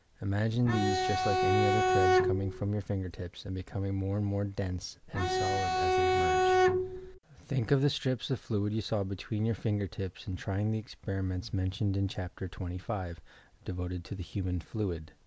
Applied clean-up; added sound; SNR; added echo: none; Bowed string instrument; -5 dB; none.